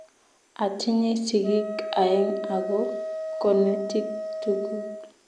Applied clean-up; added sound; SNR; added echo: none; Wind instrument, woodwind instrument; 7 dB; none.